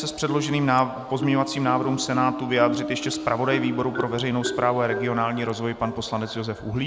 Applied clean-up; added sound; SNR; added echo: none; Marimba, xylophone; 8 dB; none.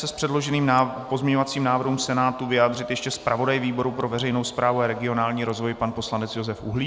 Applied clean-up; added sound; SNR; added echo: none; none; none; none.